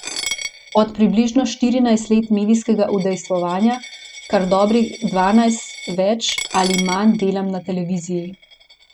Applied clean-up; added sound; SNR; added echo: none; Coin (dropping); 15 dB; none.